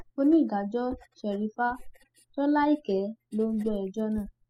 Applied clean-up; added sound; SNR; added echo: classical method spectral subtraction.